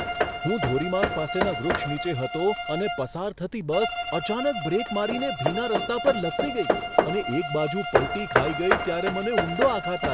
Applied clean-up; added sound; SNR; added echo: none; Bowed string instrument + Hammer / Wood; 0 dB; none.